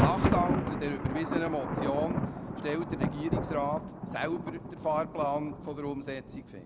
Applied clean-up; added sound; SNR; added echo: none; Thunder; -1 dB; none.